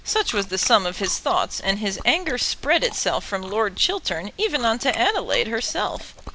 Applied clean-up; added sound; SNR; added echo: none; Chewing, mastication; 14 dB; none.